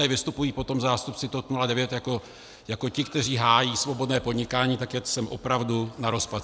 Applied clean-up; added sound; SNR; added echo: none; none; none; none.